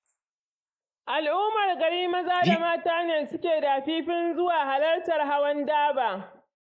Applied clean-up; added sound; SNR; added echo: neural mask model Resemble Enhance denoiser.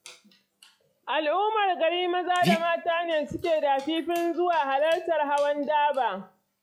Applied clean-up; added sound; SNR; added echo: classical method log-MMSE.